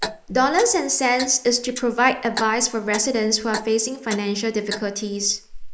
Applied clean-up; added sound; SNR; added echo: neural mask model Resemble Enhance denoiser.